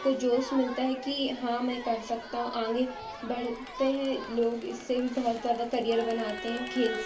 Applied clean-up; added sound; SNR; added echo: none; Crowd; 12 dB; reverberation time 0.3 s.